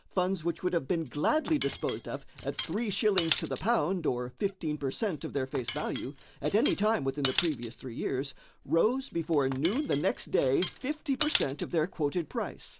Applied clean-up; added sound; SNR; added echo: none; Cutlery, silverware; 2 dB; none.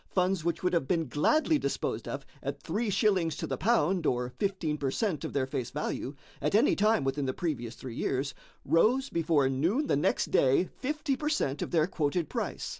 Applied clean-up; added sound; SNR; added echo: none; none; none; none.